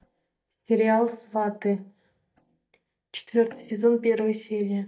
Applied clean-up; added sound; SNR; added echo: neural mask model DeepFilterNet 3.